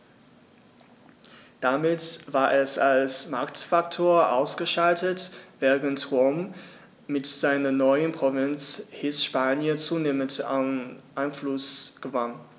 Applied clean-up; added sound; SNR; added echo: none; none; none; none.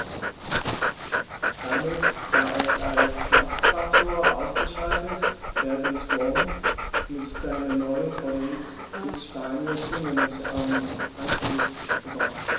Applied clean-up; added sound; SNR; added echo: none; Dog; -4 dB; reverberation time 1.0 s.